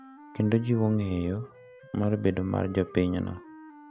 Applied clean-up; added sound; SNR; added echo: none; Wind instrument, woodwind instrument; 20 dB; none.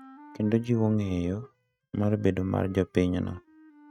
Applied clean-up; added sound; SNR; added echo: neural mask model RNNoise.